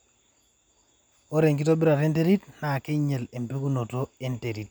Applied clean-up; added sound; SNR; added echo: none; none; none; none.